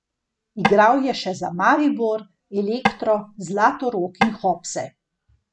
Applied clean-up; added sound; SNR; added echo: none; Tap / Wood; 3 dB; none.